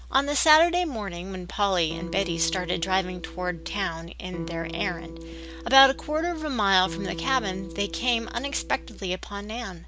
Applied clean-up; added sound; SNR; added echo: none; Electric guitar; 12 dB; none.